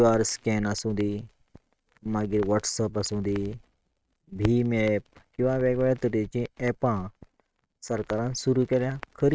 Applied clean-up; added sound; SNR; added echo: neural mask model RNNoise.